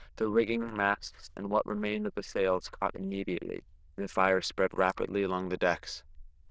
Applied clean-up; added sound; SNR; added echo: neural diffusion model UNIVERSE++.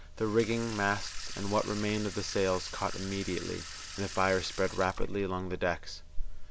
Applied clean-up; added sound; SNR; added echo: none; Sink (filling or washing) / Water tap, faucet; 13 dB; none.